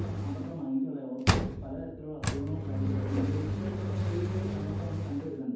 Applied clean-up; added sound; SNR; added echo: none; Engine; -4 dB; reverberation time 0.9 s.